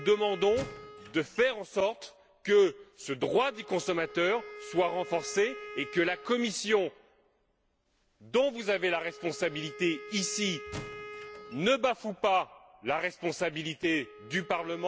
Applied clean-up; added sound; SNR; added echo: none; Squeak / Wood + Wind instrument, woodwind instrument; 16 dB; none.